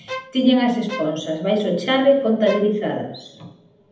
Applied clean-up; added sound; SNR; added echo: none; Bowed string instrument; 15 dB; reverberation time 0.8 s.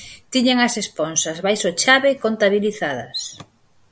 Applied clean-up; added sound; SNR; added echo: none; none; none; none.